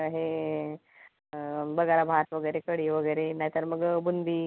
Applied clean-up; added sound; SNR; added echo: none; none; none; none.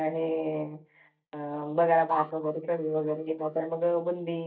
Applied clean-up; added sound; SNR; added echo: neural mask model DeepFilterNet 3.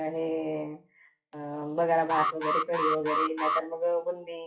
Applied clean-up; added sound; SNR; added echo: classical method WPE with log-MMSE.